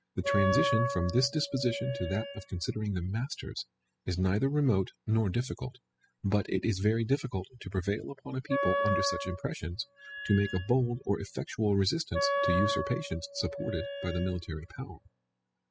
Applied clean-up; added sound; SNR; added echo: classical method spectral subtraction.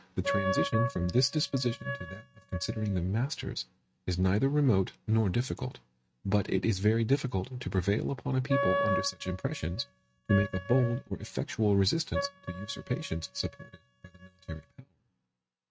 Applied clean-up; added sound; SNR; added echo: neural mask model RNNoise.